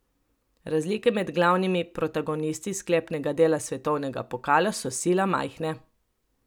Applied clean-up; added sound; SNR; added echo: none; none; none; none.